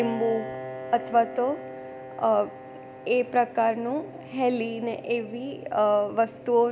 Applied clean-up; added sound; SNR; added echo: none; Piano; 14 dB; none.